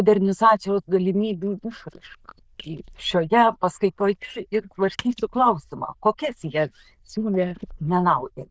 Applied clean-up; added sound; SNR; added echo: neural diffusion model UNIVERSE++.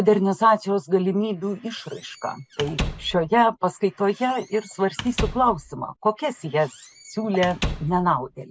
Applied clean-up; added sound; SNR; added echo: none; Squeak / Slam; 11 dB; none.